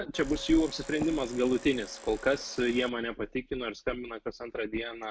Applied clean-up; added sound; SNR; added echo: none; Domestic sounds, home sounds; 17 dB; none.